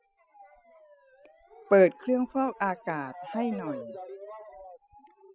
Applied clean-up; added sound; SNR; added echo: classical method spectral subtraction.